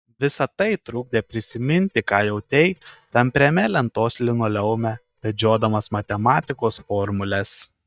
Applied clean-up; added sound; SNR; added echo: neural mask model DeepFilterNet 3.